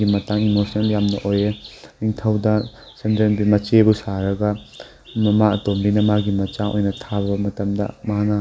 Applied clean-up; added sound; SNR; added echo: none; none; none; none.